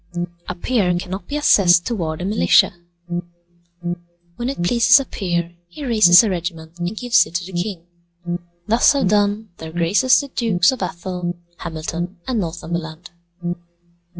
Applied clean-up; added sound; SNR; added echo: classical method log-MMSE.